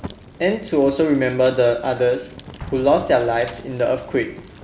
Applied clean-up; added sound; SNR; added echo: none; Fire + Explosion; 18 dB; none.